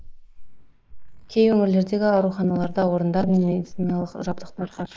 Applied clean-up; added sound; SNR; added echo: neural mask model Resemble Enhance denoiser.